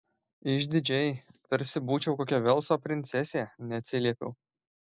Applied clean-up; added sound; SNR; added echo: none; none; none; none.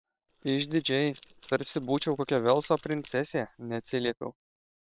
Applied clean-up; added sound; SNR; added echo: neural separator model SepFormer WHAM!.